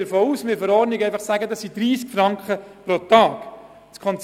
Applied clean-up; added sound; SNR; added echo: none; none; none; none.